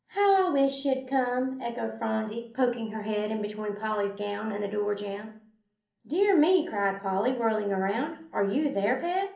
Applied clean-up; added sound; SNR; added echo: none; none; none; reverberation time 0.6 s.